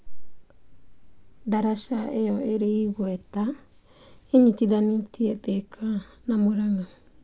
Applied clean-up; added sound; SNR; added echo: none; none; none; none.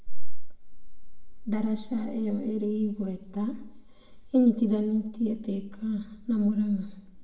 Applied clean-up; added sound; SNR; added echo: none; none; none; reverberation time 0.7 s.